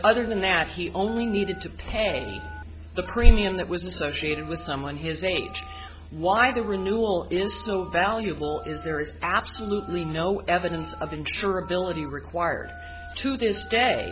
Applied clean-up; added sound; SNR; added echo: none; Telephone; 20 dB; none.